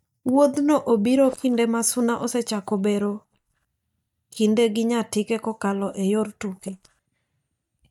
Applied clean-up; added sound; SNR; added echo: neural mask model DeepFilterNet 3.